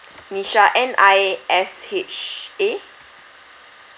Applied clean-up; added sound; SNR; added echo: none; none; none; none.